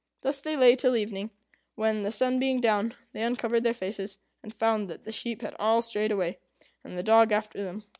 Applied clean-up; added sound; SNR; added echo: none; none; none; none.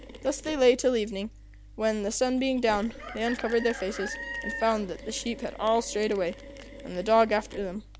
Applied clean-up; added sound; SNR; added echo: none; Mechanisms + Chicken, rooster; 13 dB; none.